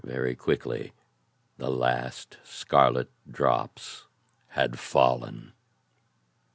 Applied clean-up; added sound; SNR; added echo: none; none; none; none.